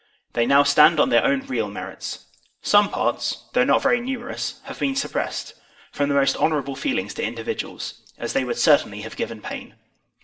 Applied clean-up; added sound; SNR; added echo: none; none; none; reverberation time 0.5 s.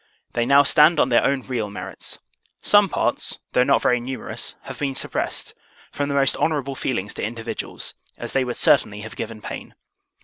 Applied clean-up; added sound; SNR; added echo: none; none; none; none.